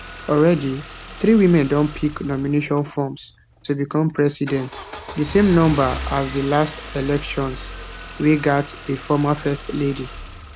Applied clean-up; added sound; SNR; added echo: none; Engine starting / Car; 13 dB; none.